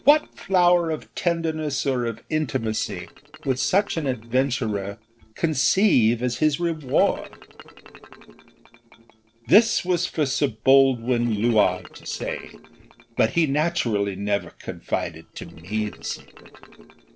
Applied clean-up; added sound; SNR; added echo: neural separator model SepFormer DNS4.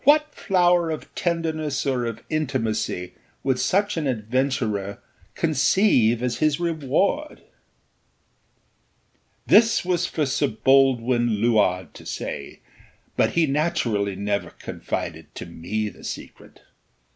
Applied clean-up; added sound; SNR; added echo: none; none; none; none.